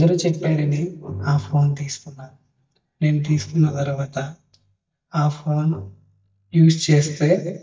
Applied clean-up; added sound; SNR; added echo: neural mask model DeepFilterNet 3.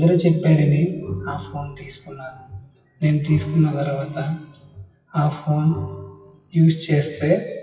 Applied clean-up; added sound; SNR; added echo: classical method WPE with log-MMSE.